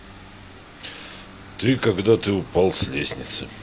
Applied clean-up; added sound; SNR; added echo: none; Vehicle; 18 dB; none.